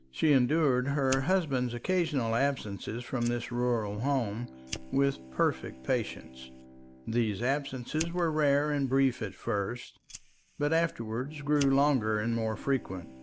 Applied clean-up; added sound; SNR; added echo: none; Fire + Bowed string instrument; 17 dB; none.